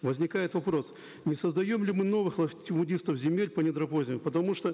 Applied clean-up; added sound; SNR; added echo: none; none; none; none.